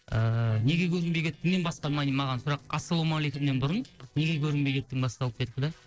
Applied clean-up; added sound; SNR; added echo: neural separator model SepFormer DNS4.